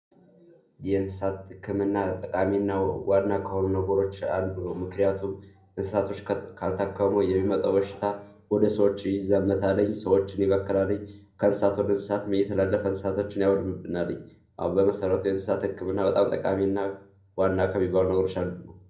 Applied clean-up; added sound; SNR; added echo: none; none; none; reverberation time 0.5 s.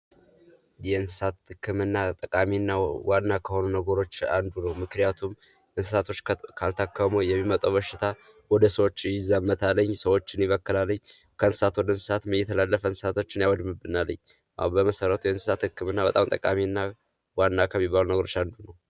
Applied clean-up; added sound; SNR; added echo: none; none; none; none.